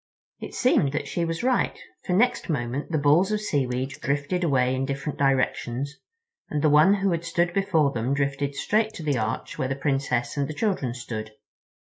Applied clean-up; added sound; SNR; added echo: neural mask model Resemble Enhance denoiser.